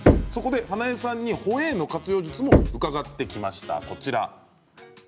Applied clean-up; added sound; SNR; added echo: none; Knock; -2 dB; none.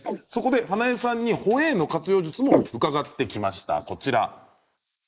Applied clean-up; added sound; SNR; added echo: neural mask model Resemble Enhance denoiser.